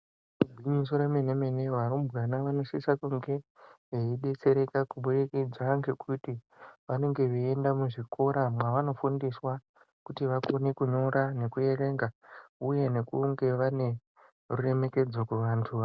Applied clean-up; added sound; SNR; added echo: none; none; none; none.